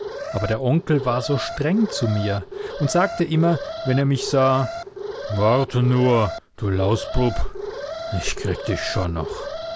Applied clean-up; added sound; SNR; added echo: none; Alarm; 9 dB; none.